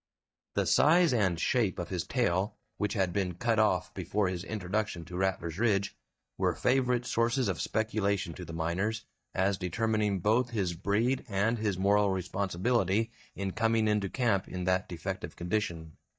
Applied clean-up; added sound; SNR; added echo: neural mask model DeepFilterNet 3.